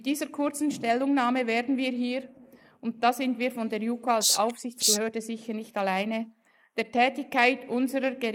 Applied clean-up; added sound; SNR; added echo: neural mask model Resemble Enhance denoiser.